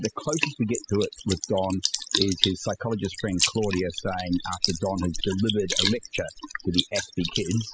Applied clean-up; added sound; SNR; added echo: classical method spectral subtraction.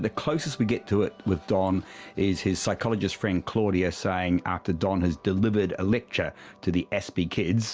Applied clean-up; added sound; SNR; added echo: none; none; none; none.